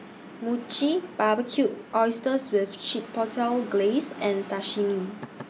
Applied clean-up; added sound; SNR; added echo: none; none; none; none.